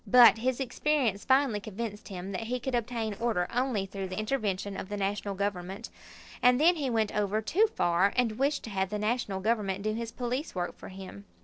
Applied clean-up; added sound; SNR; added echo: neural separator model SepFormer DNS4.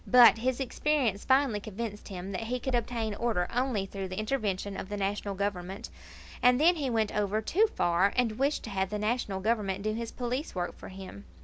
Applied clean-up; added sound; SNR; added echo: none; none; none; none.